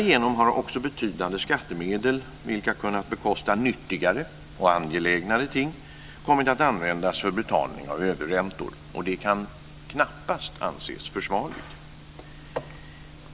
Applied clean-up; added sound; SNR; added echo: none; none; none; none.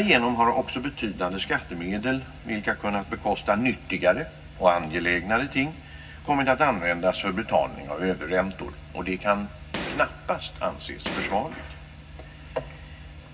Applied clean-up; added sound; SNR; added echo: none; Gunshot, gunfire; 12 dB; reverberation time 0.4 s.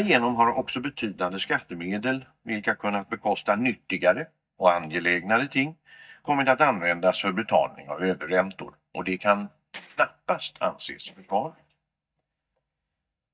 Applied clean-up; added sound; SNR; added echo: neural mask model DeepFilterNet 3.